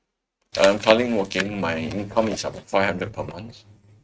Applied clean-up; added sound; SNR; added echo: neural mask model RNNoise.